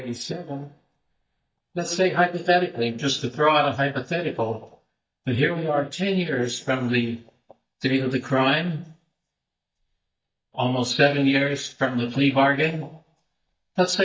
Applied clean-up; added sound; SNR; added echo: neural mask model DeepFilterNet 3.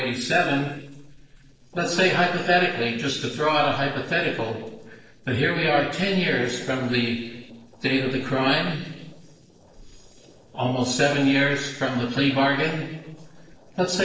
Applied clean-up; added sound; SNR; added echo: neural separator model SepFormer DNS4.